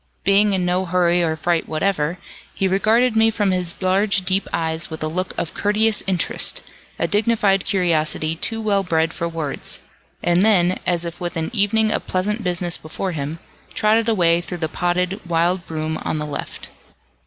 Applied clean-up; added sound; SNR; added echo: none; none; none; none.